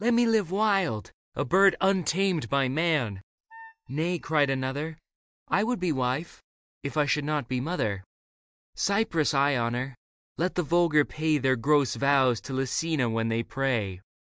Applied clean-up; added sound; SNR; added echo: neural mask model DeepFilterNet 3.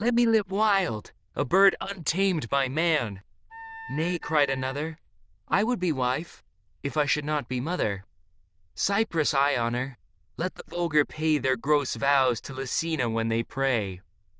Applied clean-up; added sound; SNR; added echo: neural diffusion model UNIVERSE++.